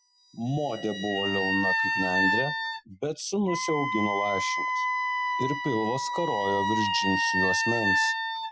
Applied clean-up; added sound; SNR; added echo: classical method Wiener filter.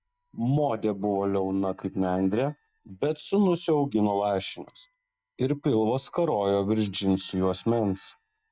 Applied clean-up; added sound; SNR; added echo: neural mask model DeepFilterNet 3.